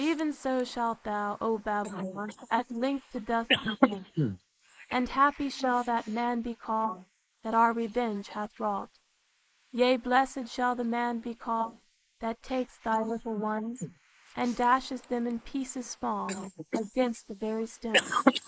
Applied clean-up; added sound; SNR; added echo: neural mask model Resemble Enhance denoiser.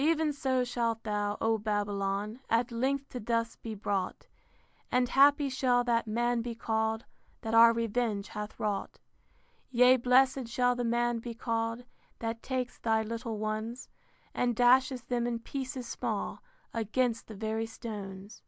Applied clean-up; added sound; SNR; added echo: none; none; none; none.